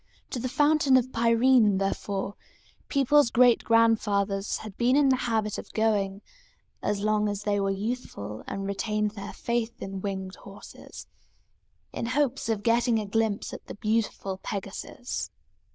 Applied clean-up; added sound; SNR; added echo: neural diffusion model UNIVERSE++.